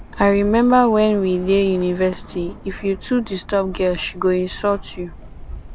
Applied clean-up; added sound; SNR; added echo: none; Bird; 15 dB; none.